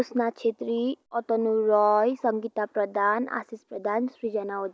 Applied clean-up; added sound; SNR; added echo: none; none; none; none.